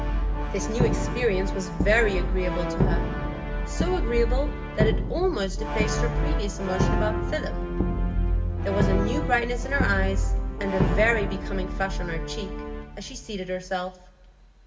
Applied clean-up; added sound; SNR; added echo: none; Brass instrument; -3 dB; reverberation time 0.6 s.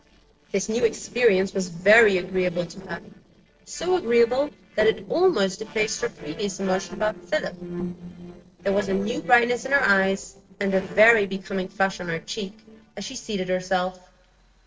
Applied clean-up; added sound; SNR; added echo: neural separator model SepFormer DNS4.